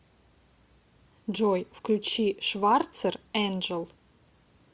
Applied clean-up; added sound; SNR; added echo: none; none; none; none.